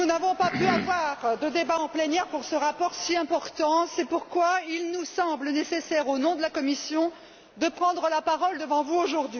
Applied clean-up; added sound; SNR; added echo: none; none; none; none.